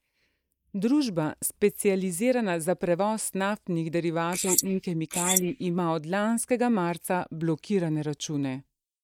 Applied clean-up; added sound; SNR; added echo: neural mask model Resemble Enhance denoiser.